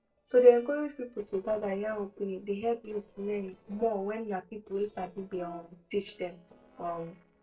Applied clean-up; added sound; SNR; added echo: neural separator model SepFormer DNS4.